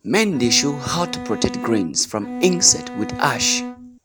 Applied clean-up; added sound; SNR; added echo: none; Bowed string instrument; 10 dB; none.